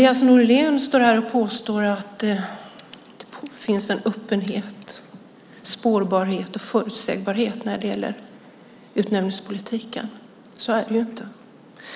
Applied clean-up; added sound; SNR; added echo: none; none; none; none.